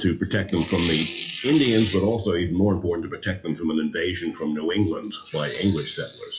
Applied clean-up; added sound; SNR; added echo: classical method WPE with log-MMSE.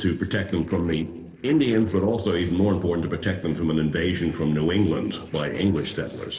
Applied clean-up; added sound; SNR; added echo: neural separator model SepFormer DNS4.